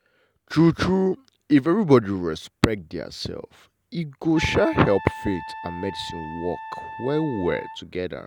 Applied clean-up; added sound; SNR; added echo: none; Trumpet; 13 dB; none.